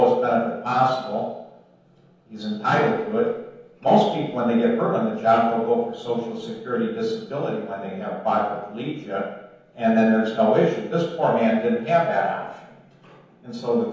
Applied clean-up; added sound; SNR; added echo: none; none; none; reverberation time 0.9 s.